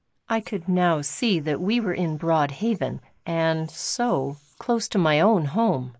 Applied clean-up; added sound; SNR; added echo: neural mask model Resemble Enhance denoiser.